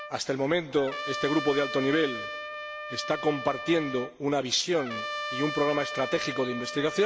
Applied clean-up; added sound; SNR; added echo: none; Trumpet; 8 dB; none.